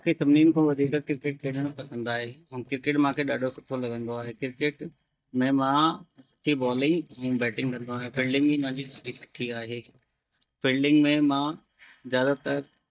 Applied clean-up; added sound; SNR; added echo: neural mask model DeepFilterNet 3.